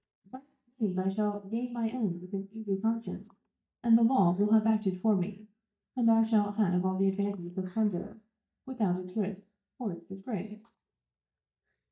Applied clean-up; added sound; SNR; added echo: neural mask model DeepFilterNet 3.